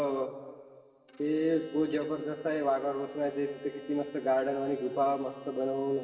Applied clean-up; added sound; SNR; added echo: none; Bowed string instrument; 19 dB; reverberation time 2.4 s.